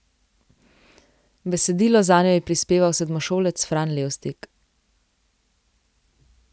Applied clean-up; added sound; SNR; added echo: none; none; none; none.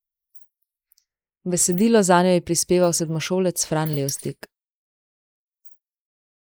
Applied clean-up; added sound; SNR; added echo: neural mask model Resemble Enhance denoiser.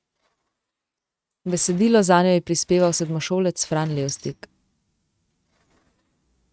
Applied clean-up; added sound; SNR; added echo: neural mask model RNNoise.